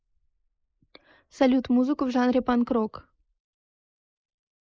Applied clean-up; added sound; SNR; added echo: neural mask model Resemble Enhance denoiser.